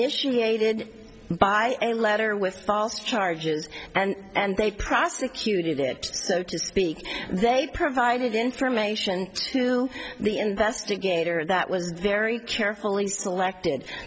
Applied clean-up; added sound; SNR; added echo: none; none; none; none.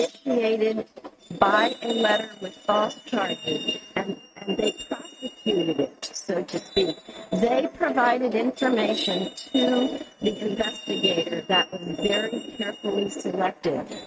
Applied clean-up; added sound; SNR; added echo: neural mask model RNNoise.